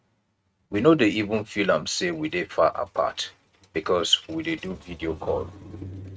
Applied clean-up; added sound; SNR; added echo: neural mask model RNNoise.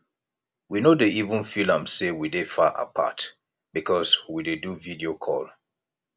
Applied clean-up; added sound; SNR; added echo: none; none; none; none.